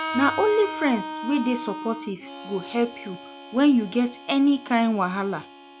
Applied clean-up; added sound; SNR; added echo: none; Harmonica; 11 dB; none.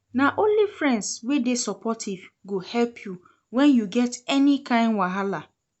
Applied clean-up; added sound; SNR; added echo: none; none; none; none.